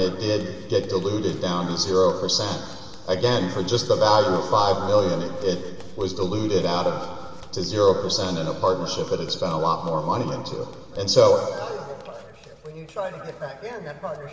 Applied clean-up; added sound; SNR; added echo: none; Zipper (clothing); 15 dB; reverberation time 2.1 s.